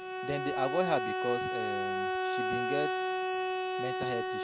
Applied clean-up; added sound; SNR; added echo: none; Bowed string instrument; -4 dB; none.